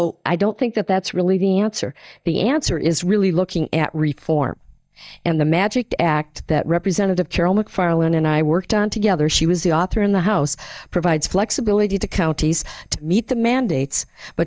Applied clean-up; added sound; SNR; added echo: neural mask model DeepFilterNet 3.